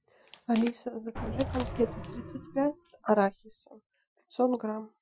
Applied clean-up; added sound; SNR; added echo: classical method Wiener filter.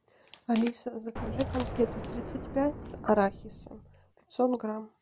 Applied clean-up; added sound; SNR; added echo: none; Explosion; 8 dB; none.